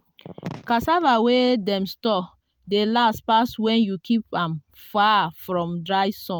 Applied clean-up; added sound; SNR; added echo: none; none; none; none.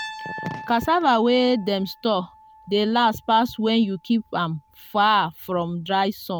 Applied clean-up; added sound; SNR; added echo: none; Piano; 20 dB; none.